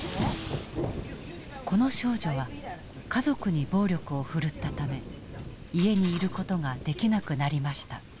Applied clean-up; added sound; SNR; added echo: none; Thunder / Rain; 10 dB; none.